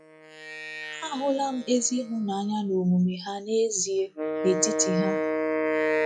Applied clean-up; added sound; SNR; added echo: classical method log-MMSE.